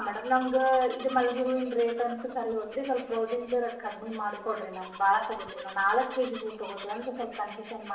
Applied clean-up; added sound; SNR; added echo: none; Bird vocalization, bird call, bird song; 17 dB; reverberation time 0.6 s.